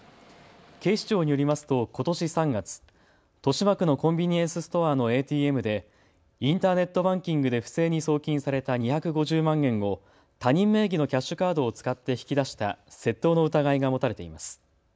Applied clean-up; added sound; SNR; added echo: none; none; none; none.